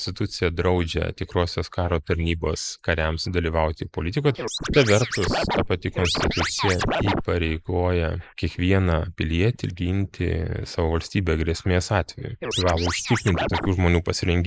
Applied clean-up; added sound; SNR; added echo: neural mask model Resemble Enhance denoiser.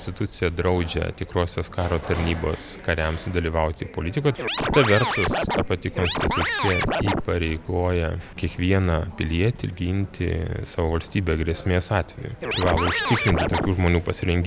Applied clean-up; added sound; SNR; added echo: none; Scratching (performance technique); 0 dB; none.